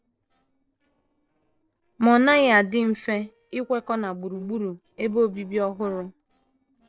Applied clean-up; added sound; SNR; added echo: neural separator model SepFormer DNS4.